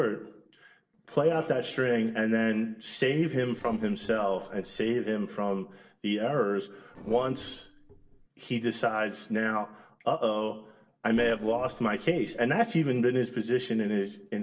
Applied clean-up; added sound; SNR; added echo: neural separator model SepFormer DNS4.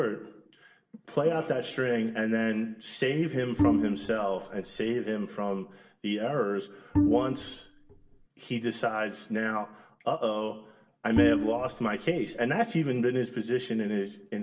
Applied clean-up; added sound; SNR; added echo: none; Bowed string instrument; 0 dB; reverberation time 0.1 s.